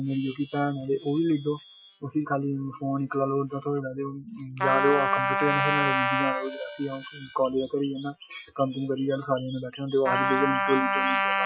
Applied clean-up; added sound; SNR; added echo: classical method Wiener filter.